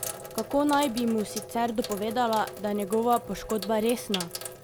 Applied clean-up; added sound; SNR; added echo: none; Sink (filling or washing); 11 dB; none.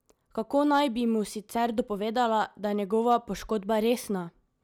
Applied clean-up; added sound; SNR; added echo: none; none; none; none.